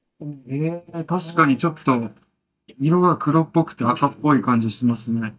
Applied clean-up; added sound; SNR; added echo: neural mask model DeepFilterNet 3.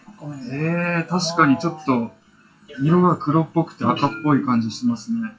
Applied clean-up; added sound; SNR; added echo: classical method WPE with log-MMSE.